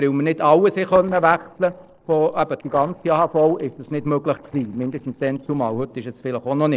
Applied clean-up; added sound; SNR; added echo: neural separator model SepFormer DNS4.